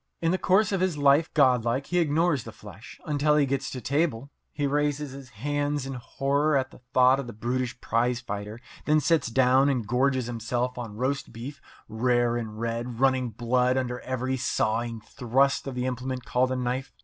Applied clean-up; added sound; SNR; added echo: none; none; none; none.